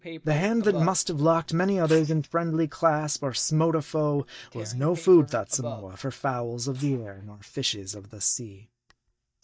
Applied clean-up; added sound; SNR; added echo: neural mask model DeepFilterNet 3.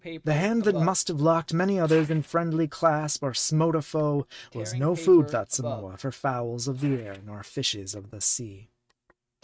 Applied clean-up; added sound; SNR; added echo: neural mask model RNNoise.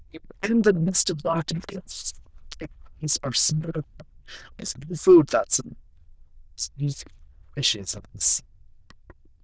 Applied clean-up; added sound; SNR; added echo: neural diffusion model UNIVERSE++.